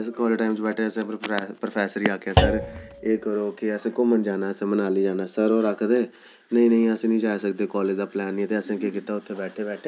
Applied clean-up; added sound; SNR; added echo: none; Thump, thud; 3 dB; none.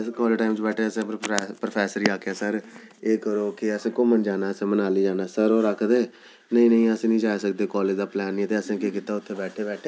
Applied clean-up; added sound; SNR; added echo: none; none; none; none.